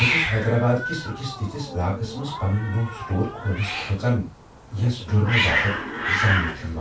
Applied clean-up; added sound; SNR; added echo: none; Hiss; 4 dB; reverberation time 0.2 s.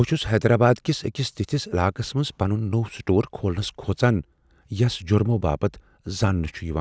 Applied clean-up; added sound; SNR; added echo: none; none; none; none.